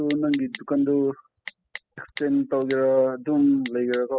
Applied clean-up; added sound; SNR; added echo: classical method spectral subtraction.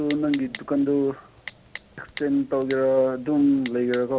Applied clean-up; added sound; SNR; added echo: none; Typing; 18 dB; none.